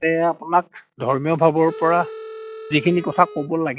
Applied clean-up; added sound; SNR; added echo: classical method log-MMSE.